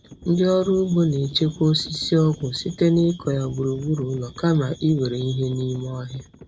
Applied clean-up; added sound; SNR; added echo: none; Livestock, farm animals, working animals; 20 dB; none.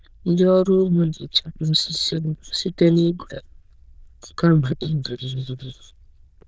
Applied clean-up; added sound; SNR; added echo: neural diffusion model UNIVERSE++.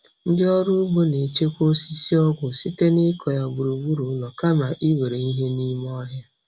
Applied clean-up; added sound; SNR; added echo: none; none; none; none.